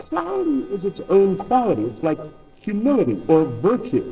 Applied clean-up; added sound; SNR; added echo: neural separator model SepFormer DNS4.